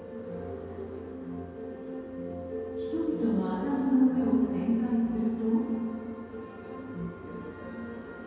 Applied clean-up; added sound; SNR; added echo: none; none; none; reverberation time 2.2 s.